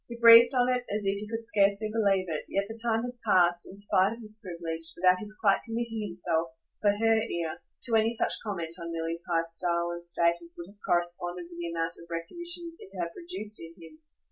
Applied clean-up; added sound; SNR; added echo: none; none; none; none.